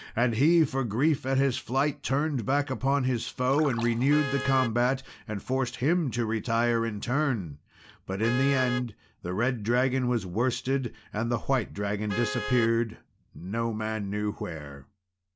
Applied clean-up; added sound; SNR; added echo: none; Vehicle horn, car horn, honking + Splash, splatter; 14 dB; none.